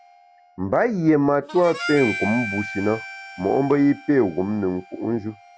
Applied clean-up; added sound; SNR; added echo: none; Harmonica; 13 dB; none.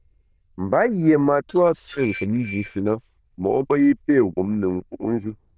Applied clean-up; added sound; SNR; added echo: neural diffusion model UNIVERSE++.